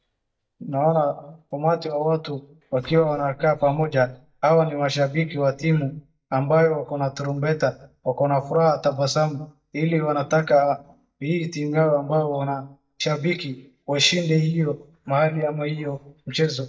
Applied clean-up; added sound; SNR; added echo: neural mask model DeepFilterNet 3.